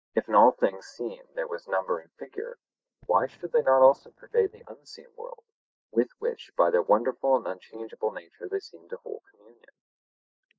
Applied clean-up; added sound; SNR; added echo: neural mask model DeepFilterNet 3.